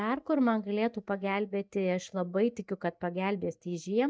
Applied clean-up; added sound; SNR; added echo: neural mask model DeepFilterNet 3.